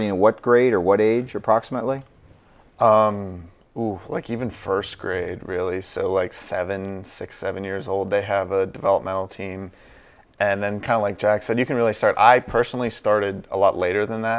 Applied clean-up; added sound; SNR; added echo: none; none; none; none.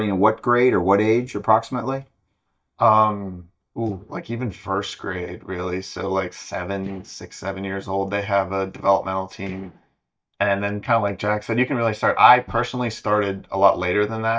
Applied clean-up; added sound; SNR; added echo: neural mask model DeepFilterNet 3.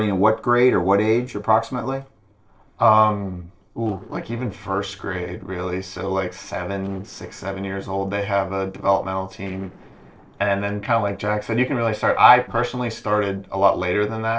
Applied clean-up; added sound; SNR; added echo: neural separator model SepFormer DNS4.